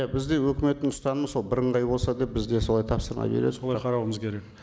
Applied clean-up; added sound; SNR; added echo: none; none; none; none.